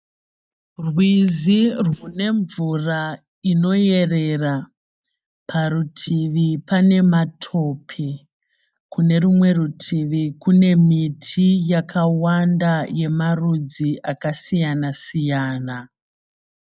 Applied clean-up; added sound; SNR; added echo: neural mask model DeepFilterNet 3.